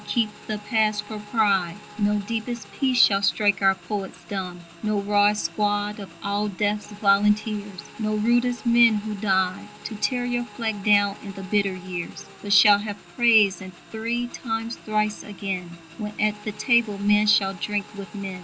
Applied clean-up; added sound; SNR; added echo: none; Motorcycle / Engine; 19 dB; none.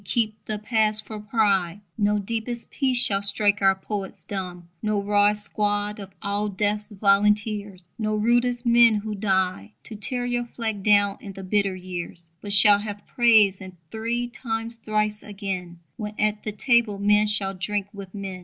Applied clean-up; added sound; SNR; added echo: none; none; none; none.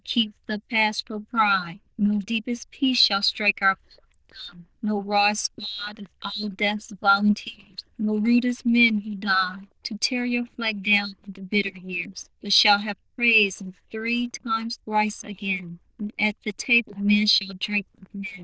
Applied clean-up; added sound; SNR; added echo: neural diffusion model UNIVERSE++.